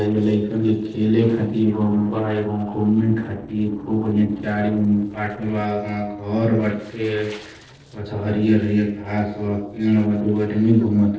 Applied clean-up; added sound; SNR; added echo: neural separator model SepFormer DNS4.